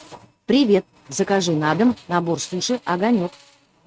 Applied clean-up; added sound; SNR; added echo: neural mask model RNNoise.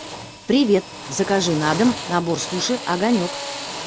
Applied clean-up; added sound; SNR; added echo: none; Drill; 10 dB; none.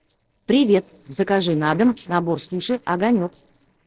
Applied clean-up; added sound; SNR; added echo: neural separator model SepFormer DNS4.